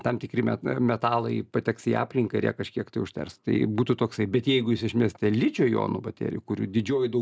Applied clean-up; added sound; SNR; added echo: none; none; none; none.